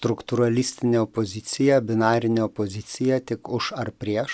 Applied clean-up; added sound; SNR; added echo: none; none; none; none.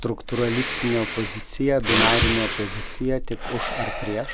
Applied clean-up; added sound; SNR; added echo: none; Breathing; 0 dB; none.